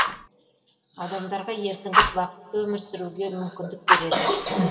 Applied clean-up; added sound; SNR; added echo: none; Fire; -2 dB; reverberation time 2.0 s.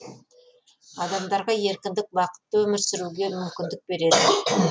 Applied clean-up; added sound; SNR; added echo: none; none; none; none.